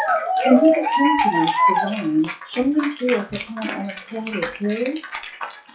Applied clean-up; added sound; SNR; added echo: classical method WPE with log-MMSE.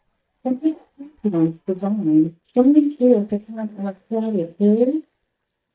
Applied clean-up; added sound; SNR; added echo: neural mask model DeepFilterNet 3.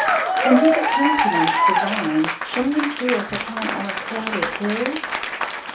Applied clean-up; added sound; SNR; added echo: none; Applause / Cheering; -2 dB; reverberation time 0.3 s.